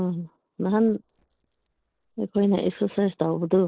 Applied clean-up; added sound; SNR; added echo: neural separator model SepFormer DNS4.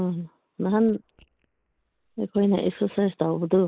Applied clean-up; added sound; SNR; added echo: neural mask model Resemble Enhance denoiser.